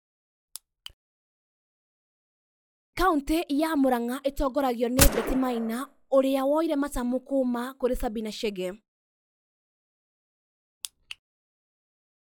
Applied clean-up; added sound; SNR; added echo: classical method log-MMSE.